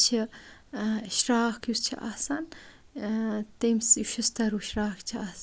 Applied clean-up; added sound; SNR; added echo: none; none; none; none.